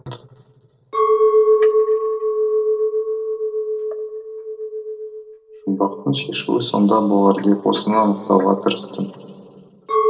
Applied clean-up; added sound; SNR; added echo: neural separator model SepFormer DNS4.